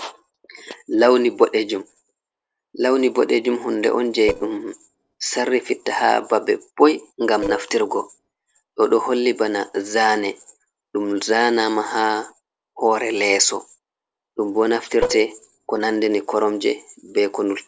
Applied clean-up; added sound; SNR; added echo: neural separator model SepFormer DNS4.